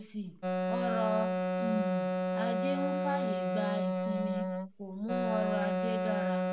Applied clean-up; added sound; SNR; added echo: none; Wind instrument, woodwind instrument; -5 dB; reverberation time 0.4 s.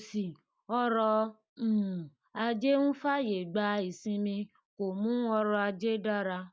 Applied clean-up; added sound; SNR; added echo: none; none; none; none.